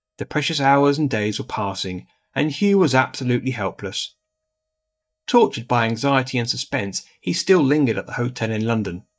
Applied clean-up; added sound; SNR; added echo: neural mask model DeepFilterNet 3.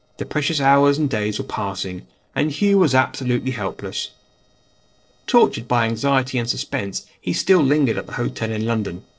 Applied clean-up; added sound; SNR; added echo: neural separator model SepFormer DNS4.